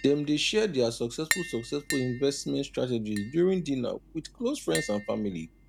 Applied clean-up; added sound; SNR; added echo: none; Tap; 12 dB; none.